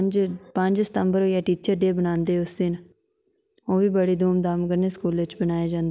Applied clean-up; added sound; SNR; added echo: none; none; none; none.